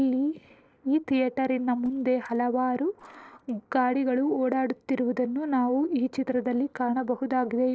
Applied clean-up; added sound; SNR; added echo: neural separator model SepFormer DNS4.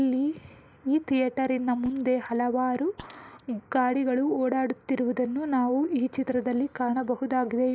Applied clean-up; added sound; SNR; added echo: neural mask model Resemble Enhance denoiser.